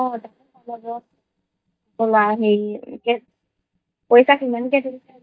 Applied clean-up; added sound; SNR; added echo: neural mask model DeepFilterNet 3.